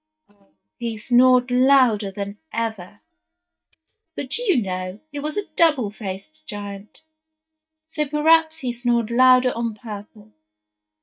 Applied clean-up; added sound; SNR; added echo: neural mask model DeepFilterNet 3.